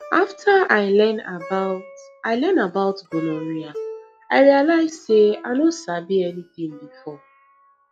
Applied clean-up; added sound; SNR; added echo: classical method log-MMSE.